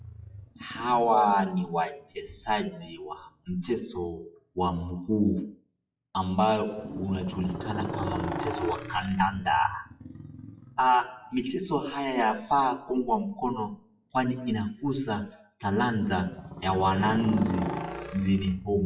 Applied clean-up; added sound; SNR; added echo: classical method WPE with log-MMSE.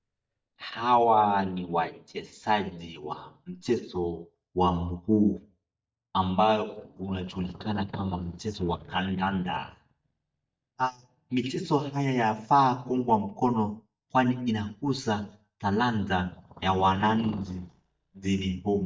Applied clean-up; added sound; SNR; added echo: neural mask model DeepFilterNet 3.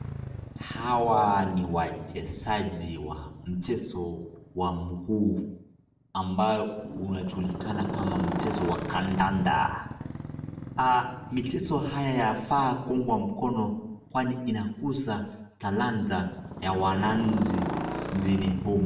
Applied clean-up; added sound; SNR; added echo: none; Motorcycle; 9 dB; reverberation time 0.7 s.